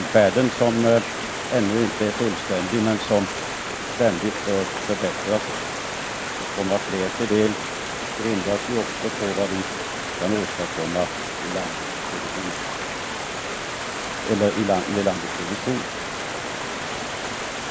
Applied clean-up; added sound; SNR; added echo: none; Stream; 4 dB; none.